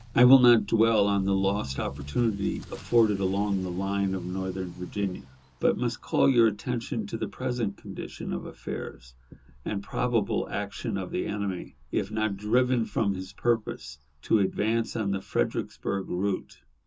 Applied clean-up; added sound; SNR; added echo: none; Accelerating, revving, vroom / Motor vehicle (road); 19 dB; reverberation time 0.2 s.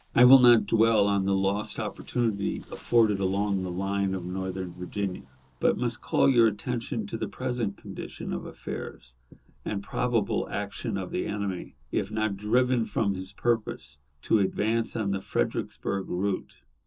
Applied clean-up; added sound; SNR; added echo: neural separator model SepFormer DNS4.